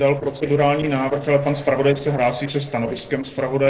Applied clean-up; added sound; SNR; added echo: neural separator model SepFormer DNS4.